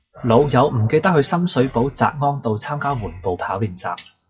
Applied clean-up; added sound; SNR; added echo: classical method WPE with log-MMSE.